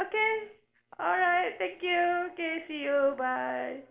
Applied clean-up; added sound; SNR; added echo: neural separator model SepFormer DNS4.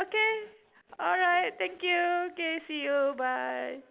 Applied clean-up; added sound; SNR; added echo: none; none; none; none.